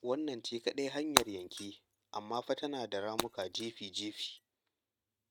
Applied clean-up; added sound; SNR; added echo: neural mask model RNNoise.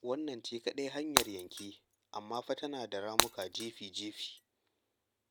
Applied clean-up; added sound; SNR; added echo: none; Shatter; -3 dB; none.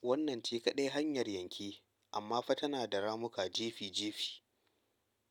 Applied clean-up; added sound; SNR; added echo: none; none; none; none.